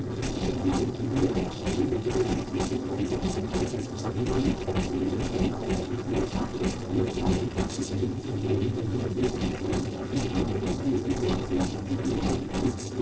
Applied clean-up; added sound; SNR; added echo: neural separator model SepFormer DNS4.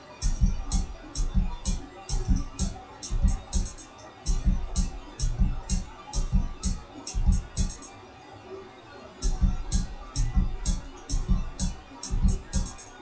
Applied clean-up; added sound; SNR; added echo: classical method WPE with log-MMSE.